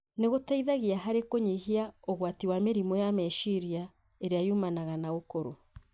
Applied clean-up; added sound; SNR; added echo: none; none; none; none.